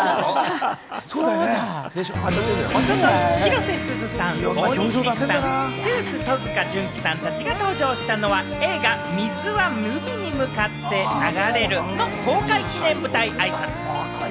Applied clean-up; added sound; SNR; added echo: none; none; none; none.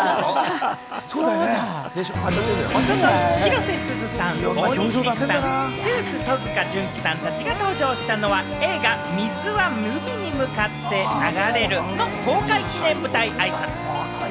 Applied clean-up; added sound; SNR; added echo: none; Drill; 18 dB; none.